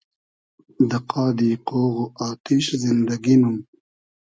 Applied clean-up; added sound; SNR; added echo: none; none; none; none.